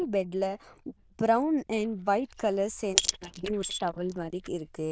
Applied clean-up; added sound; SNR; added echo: neural diffusion model UNIVERSE++.